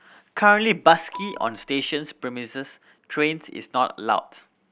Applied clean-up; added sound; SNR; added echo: none; Marimba, xylophone; 19 dB; none.